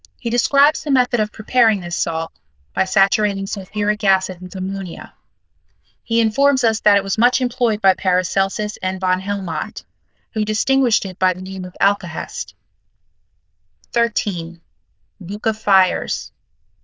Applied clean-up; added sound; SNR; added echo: neural diffusion model UNIVERSE++.